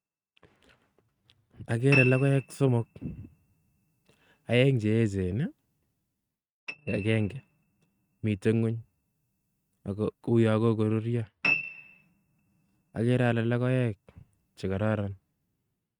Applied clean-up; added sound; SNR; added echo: neural mask model RNNoise.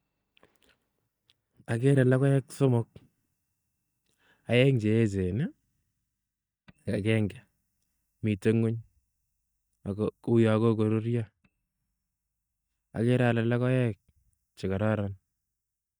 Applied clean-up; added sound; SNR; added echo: neural mask model DeepFilterNet 3.